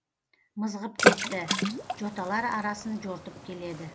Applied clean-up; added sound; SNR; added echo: none; Water / Splash, splatter; -5 dB; none.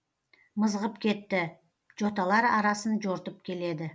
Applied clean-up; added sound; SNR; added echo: none; none; none; none.